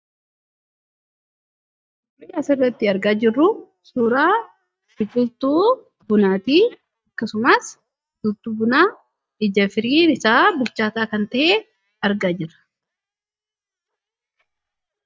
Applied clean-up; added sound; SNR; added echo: neural mask model DeepFilterNet 3.